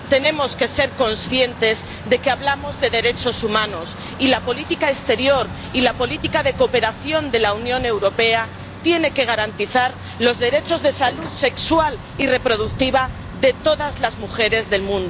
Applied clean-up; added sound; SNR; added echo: none; Truck; 12 dB; none.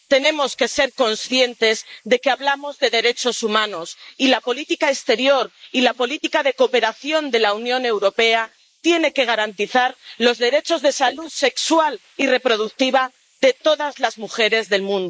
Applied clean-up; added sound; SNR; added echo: neural mask model Resemble Enhance denoiser.